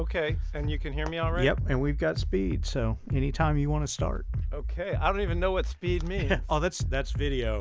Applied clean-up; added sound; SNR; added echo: none; Bass drum; 0 dB; none.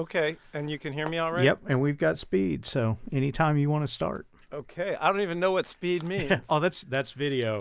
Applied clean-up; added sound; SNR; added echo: none; none; none; none.